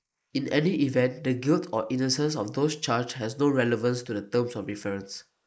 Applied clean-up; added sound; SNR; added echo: neural mask model Resemble Enhance denoiser.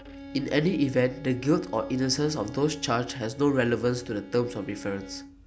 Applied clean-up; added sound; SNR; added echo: none; Bowed string instrument; 16 dB; none.